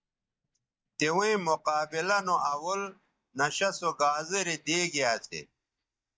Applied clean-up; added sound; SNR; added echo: neural mask model DeepFilterNet 3.